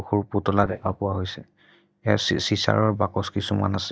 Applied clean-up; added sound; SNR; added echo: neural mask model DeepFilterNet 3.